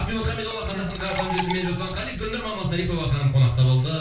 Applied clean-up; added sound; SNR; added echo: none; Liquid; 12 dB; reverberation time 0.3 s.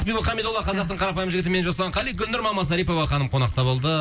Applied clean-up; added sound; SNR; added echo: none; none; none; none.